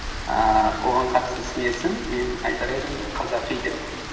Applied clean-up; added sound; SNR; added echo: none; Rain; 8 dB; reverberation time 1.6 s.